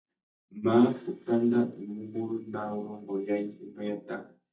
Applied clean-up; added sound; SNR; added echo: neural mask model DeepFilterNet 3.